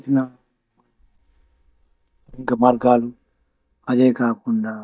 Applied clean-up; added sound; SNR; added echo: neural mask model DeepFilterNet 3.